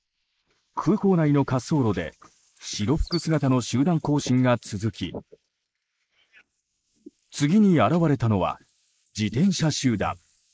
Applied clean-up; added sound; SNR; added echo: neural mask model Resemble Enhance denoiser.